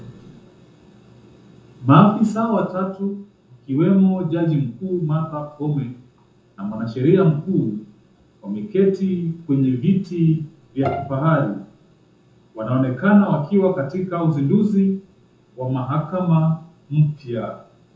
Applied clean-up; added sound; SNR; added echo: none; Bowed string instrument; 10 dB; reverberation time 0.5 s.